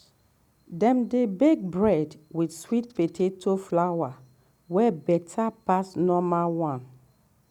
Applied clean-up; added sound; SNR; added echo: none; none; none; none.